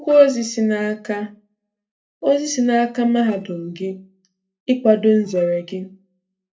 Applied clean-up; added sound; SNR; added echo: neural separator model SepFormer DNS4.